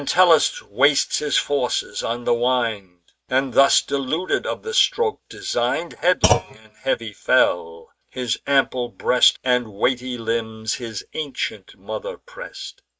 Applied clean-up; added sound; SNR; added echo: neural mask model RNNoise.